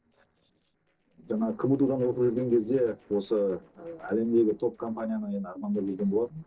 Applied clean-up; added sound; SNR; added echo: neural separator model SepFormer DNS4.